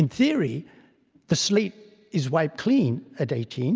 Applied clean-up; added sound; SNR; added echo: none; none; none; none.